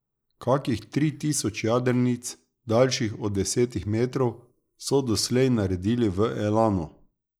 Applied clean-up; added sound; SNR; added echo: neural mask model Resemble Enhance denoiser.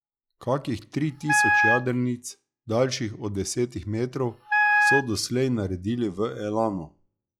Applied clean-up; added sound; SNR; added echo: classical method log-MMSE.